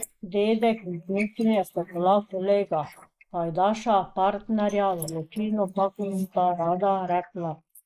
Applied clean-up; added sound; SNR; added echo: neural mask model Resemble Enhance denoiser.